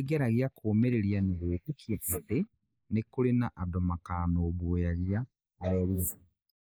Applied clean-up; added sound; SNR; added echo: neural mask model Resemble Enhance denoiser.